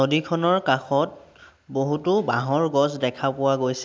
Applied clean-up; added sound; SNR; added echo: none; none; none; none.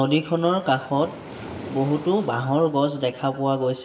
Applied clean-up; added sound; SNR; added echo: none; Waves, surf; 18 dB; reverberation time 0.7 s.